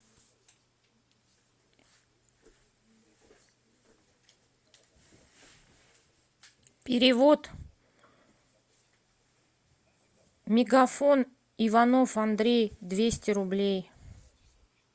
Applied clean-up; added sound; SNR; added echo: none; none; none; none.